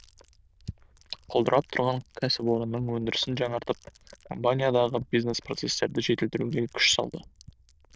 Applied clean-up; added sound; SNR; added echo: neural diffusion model UNIVERSE++.